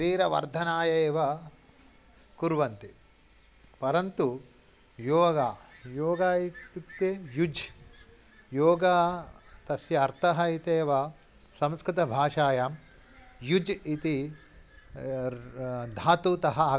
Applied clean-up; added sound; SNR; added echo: none; none; none; none.